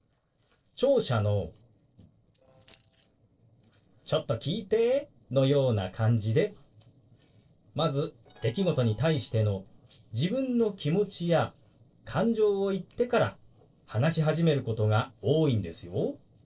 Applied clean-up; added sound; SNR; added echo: neural separator model SepFormer DNS4.